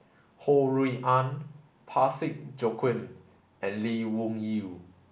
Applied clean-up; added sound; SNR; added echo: none; none; none; none.